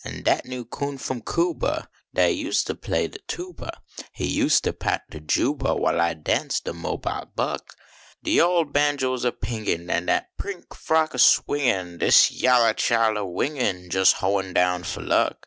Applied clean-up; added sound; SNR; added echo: none; none; none; none.